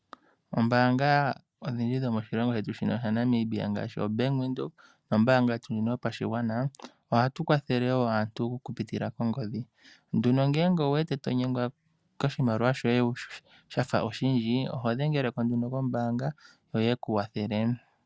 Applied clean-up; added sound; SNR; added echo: none; none; none; none.